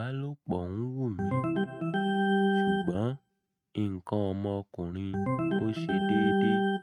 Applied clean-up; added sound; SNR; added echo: neural mask model RNNoise.